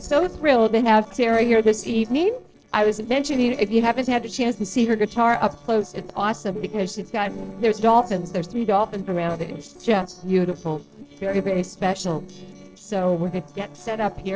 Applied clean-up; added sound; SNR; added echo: neural separator model SepFormer DNS4.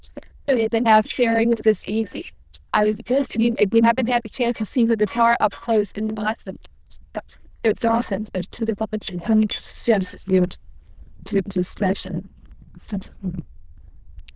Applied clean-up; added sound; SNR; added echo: neural diffusion model UNIVERSE++.